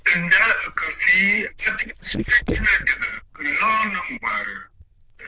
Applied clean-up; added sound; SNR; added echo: neural diffusion model UNIVERSE++.